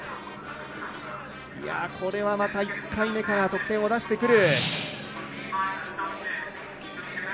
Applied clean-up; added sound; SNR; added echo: none; none; none; none.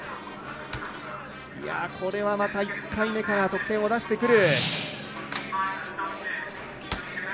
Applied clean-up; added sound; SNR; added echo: none; Cutlery, silverware / Drawer open or close; 17 dB; none.